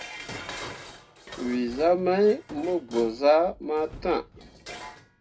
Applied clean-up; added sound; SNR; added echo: none; Dishes, pots, and pans; 15 dB; reverberation time 0.2 s.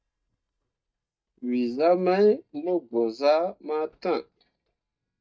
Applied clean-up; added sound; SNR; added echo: neural mask model DeepFilterNet 3.